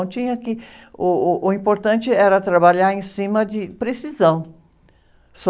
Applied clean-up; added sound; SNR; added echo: none; none; none; none.